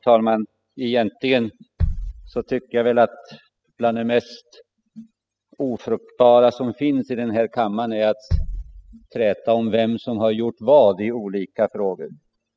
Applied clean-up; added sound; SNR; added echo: classical method spectral subtraction.